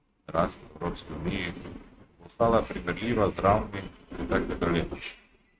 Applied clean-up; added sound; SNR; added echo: neural mask model RNNoise.